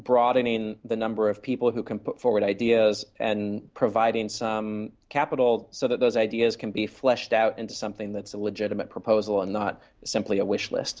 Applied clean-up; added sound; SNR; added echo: none; none; none; none.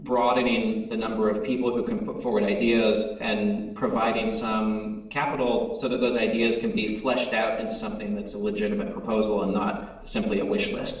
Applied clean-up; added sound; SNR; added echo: none; none; none; reverberation time 0.8 s.